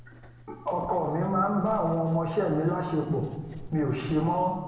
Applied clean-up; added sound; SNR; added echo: none; Writing; 19 dB; reverberation time 1.2 s.